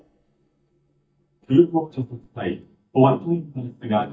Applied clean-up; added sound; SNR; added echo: neural mask model DeepFilterNet 3.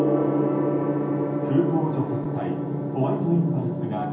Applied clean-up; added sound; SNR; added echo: none; Gong; -2 dB; reverberation time 0.7 s.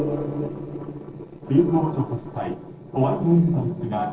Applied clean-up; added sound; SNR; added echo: neural separator model SepFormer DNS4.